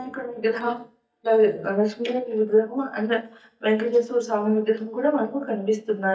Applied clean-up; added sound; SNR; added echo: neural mask model DeepFilterNet 3.